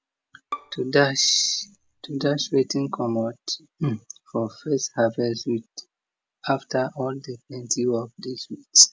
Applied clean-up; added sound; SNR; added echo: none; Bowed string instrument; 16 dB; none.